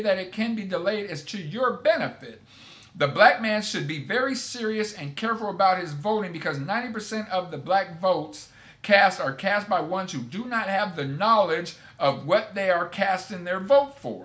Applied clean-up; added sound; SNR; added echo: none; none; none; none.